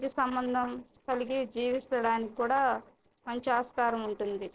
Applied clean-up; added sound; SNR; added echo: neural separator model SepFormer DNS4.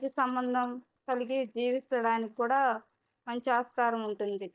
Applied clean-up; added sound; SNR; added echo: neural mask model DeepFilterNet 3.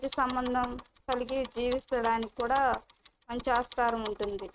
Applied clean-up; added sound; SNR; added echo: neural mask model RNNoise.